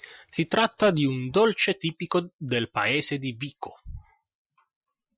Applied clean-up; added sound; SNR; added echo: classical method Wiener filter.